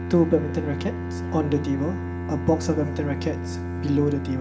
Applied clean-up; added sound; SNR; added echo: none; Bowed string instrument; 5 dB; reverberation time 1.5 s.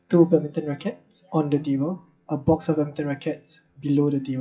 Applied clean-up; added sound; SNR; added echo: classical method WPE with log-MMSE.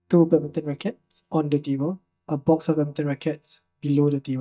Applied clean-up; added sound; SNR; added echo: neural mask model DeepFilterNet 3.